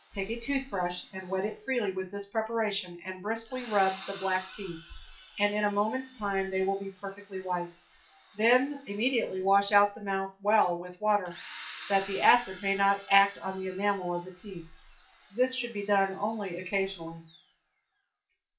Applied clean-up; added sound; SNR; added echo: classical method WPE with log-MMSE.